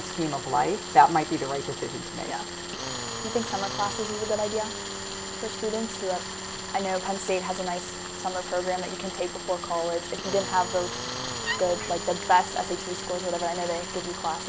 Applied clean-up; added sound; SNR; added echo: none; Wood + Tools; 6 dB; none.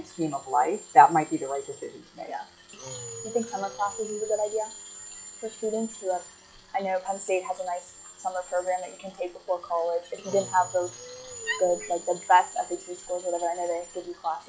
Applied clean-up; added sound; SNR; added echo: classical method log-MMSE.